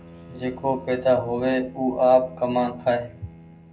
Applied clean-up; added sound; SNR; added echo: none; Bowed string instrument; 19 dB; reverberation time 0.3 s.